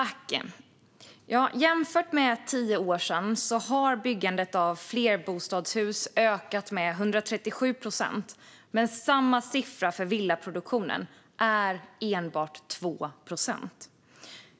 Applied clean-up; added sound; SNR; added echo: none; none; none; none.